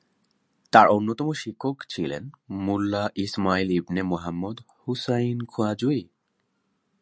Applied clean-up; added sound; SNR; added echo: none; none; none; none.